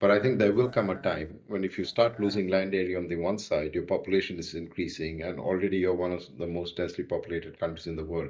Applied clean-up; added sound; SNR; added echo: neural mask model DeepFilterNet 3.